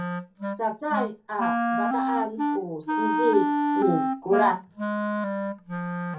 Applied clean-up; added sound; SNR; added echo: none; Wind instrument, woodwind instrument; -2 dB; reverberation time 0.3 s.